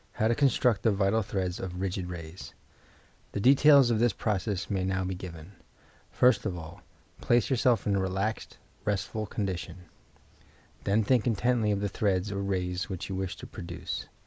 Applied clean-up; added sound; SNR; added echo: none; none; none; none.